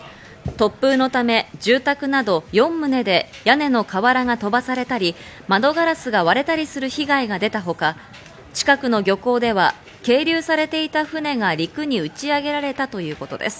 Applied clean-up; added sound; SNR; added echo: none; none; none; none.